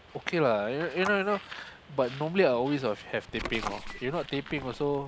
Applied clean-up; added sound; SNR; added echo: none; Bird + Telephone; 13 dB; none.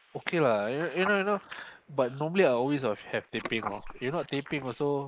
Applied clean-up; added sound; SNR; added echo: neural mask model Resemble Enhance denoiser.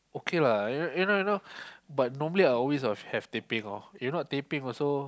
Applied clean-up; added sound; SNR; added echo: none; none; none; none.